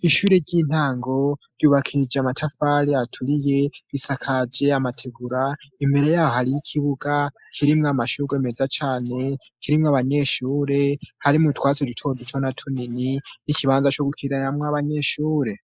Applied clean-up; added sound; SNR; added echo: neural mask model Resemble Enhance denoiser.